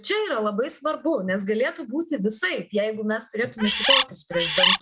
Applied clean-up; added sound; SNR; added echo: none; Bird; -4 dB; none.